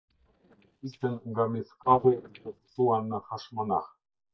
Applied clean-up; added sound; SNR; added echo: neural mask model DeepFilterNet 3.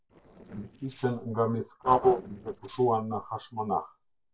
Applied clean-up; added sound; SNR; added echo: neural separator model SepFormer DNS4.